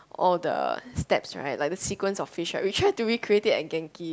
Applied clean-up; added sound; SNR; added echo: none; none; none; none.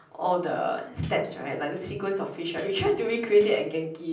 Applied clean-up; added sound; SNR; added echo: none; Hi-hat; 16 dB; reverberation time 0.6 s.